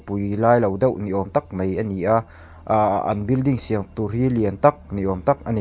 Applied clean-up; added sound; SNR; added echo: none; none; none; none.